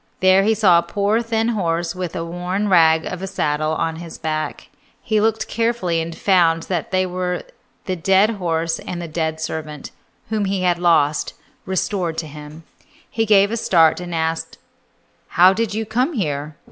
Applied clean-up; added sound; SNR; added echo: none; none; none; none.